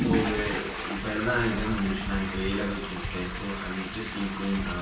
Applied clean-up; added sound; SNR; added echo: none; Toilet flush / Water; 4 dB; reverberation time 1.8 s.